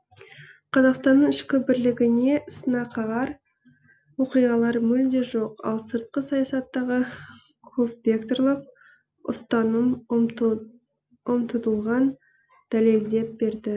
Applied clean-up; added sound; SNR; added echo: none; none; none; none.